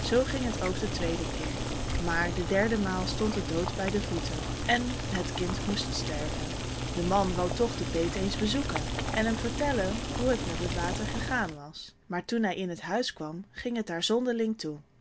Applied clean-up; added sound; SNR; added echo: none; Boiling; 3 dB; none.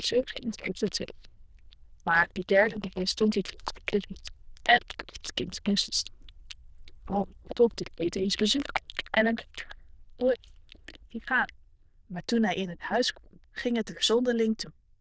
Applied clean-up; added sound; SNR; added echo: neural diffusion model UNIVERSE++.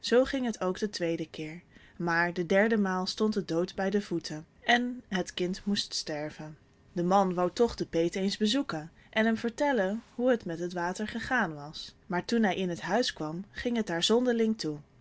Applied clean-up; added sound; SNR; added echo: none; none; none; none.